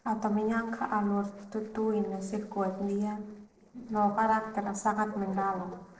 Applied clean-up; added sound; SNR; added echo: neural separator model SepFormer DNS4.